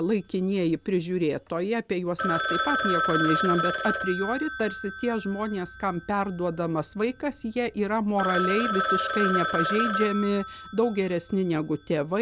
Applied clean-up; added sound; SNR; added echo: none; Telephone; 1 dB; none.